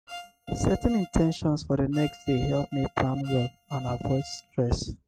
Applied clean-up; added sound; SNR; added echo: neural mask model RNNoise.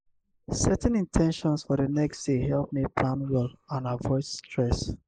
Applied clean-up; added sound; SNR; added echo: neural mask model Resemble Enhance denoiser.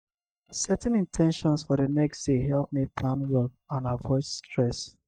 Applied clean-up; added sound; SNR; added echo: neural mask model DeepFilterNet 3.